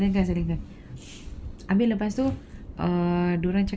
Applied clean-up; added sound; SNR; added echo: none; none; none; none.